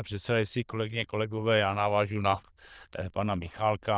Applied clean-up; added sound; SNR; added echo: neural diffusion model UNIVERSE++.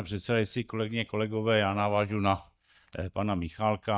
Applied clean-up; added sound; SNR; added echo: neural mask model DeepFilterNet 3.